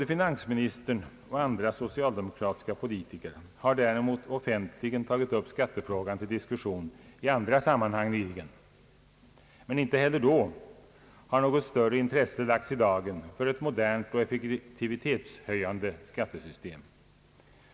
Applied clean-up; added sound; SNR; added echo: none; none; none; none.